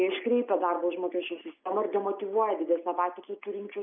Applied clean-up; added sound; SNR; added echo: none; none; none; none.